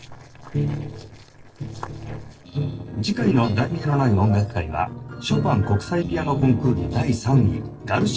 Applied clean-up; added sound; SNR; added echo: neural separator model SepFormer DNS4.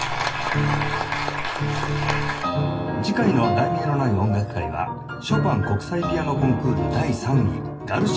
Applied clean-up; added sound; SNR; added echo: none; Piano; 4 dB; reverberation time 0.2 s.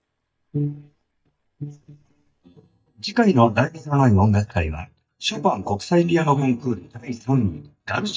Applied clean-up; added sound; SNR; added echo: neural mask model DeepFilterNet 3.